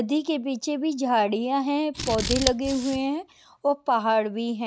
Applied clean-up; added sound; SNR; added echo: none; Scissors; 5 dB; none.